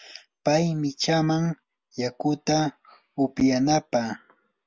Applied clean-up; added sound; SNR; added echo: none; none; none; none.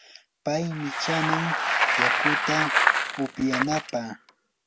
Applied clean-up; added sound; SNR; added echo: none; Bicycle; -4 dB; none.